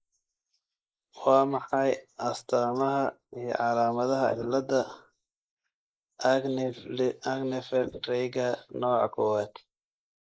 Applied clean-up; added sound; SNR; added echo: neural mask model Resemble Enhance denoiser.